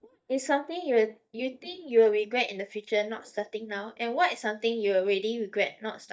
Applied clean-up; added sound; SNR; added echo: neural mask model DeepFilterNet 3.